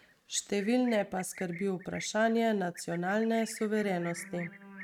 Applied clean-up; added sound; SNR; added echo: neural mask model RNNoise.